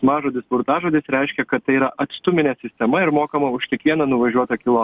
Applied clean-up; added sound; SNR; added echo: none; none; none; none.